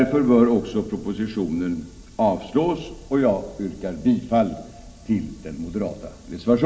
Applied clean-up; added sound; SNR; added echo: none; none; none; reverberation time 2.6 s.